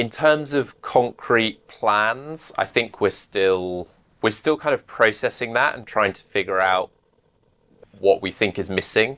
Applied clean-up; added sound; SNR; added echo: neural separator model SepFormer DNS4.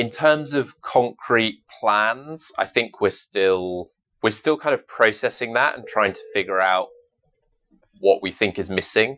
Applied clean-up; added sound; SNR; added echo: classical method Wiener filter.